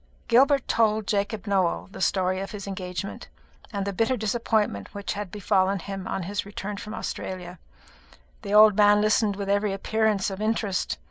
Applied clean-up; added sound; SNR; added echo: none; none; none; none.